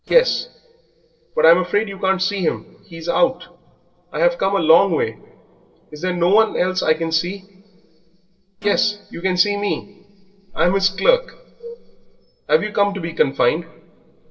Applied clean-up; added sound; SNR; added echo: neural separator model SepFormer DNS4.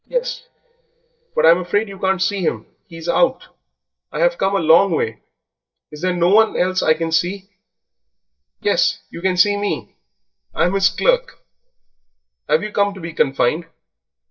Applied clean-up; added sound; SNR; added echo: neural mask model DeepFilterNet 3.